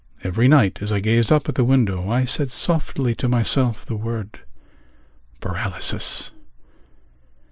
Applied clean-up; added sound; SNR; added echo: none; none; none; none.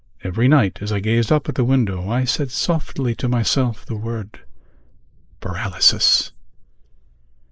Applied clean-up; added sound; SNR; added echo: neural mask model Resemble Enhance denoiser.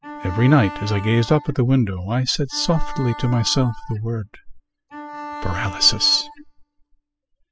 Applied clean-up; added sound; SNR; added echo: classical method spectral subtraction.